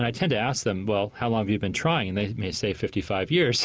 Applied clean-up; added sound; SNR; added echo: none; none; none; none.